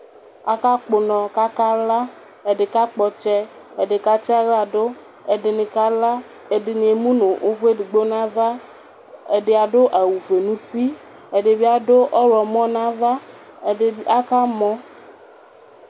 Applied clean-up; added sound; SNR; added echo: none; none; none; none.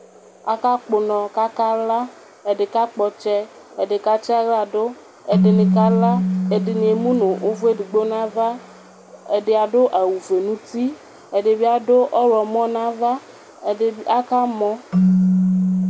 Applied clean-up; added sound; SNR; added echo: none; Keyboard (musical); 4 dB; none.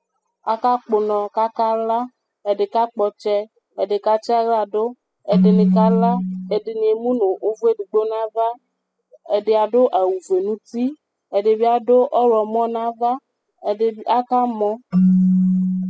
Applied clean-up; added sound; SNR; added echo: classical method spectral subtraction.